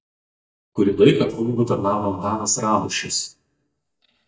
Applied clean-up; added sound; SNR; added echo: neural mask model DeepFilterNet 3.